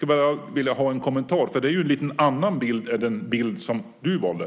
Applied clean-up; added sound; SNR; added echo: none; none; none; none.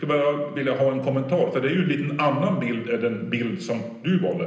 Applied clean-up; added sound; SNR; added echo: none; none; none; reverberation time 0.9 s.